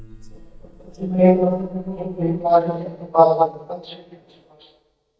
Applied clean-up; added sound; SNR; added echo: neural mask model DeepFilterNet 3.